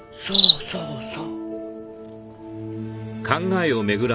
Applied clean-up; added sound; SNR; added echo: none; Cricket; 1 dB; none.